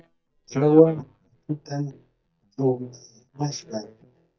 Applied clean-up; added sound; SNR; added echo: neural mask model DeepFilterNet 3.